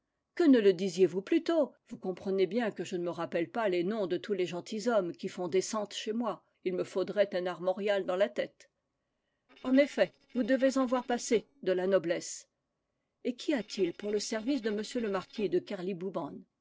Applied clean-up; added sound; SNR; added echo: neural separator model SepFormer DNS4.